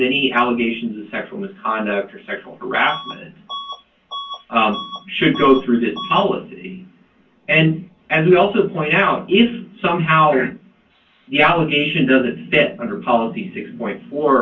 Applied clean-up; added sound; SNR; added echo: none; Bus / Alarm; 14 dB; reverberation time 0.1 s.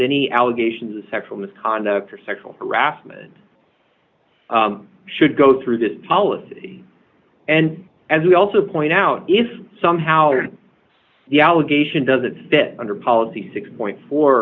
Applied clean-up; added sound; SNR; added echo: none; none; none; none.